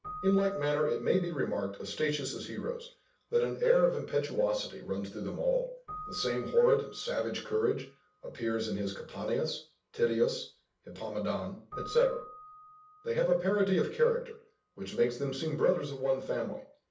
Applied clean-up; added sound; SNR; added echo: none; Keyboard (musical); 20 dB; reverberation time 0.4 s.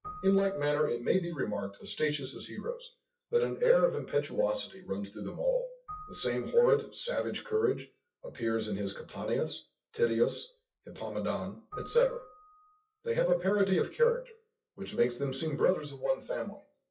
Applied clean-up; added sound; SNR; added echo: classical method WPE with log-MMSE.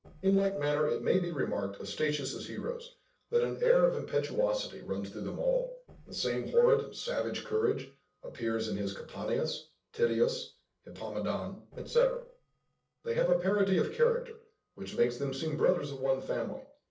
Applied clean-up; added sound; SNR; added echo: neural separator model SepFormer DNS4.